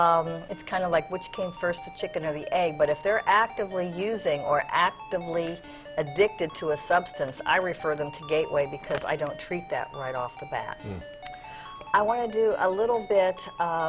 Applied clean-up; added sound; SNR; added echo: none; Ringtone; 16 dB; none.